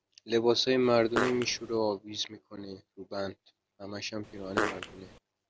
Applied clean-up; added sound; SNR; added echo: none; Fart; 4 dB; none.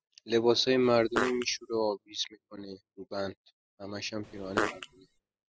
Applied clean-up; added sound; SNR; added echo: classical method spectral subtraction.